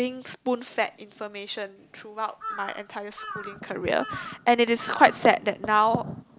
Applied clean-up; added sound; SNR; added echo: none; Bird vocalization, bird call, bird song / Crow; 14 dB; none.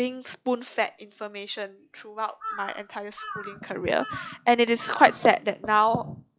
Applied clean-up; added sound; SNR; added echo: classical method log-MMSE.